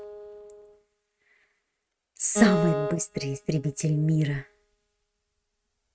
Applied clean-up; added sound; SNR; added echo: neural mask model RNNoise.